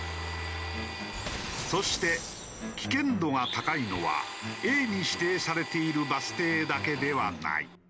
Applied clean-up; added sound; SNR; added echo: none; Domestic sounds, home sounds; 10 dB; none.